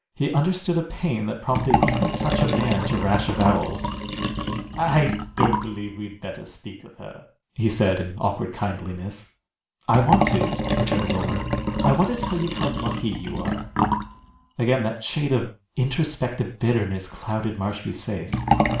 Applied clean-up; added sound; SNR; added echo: none; Liquid; 1 dB; reverberation time 0.4 s.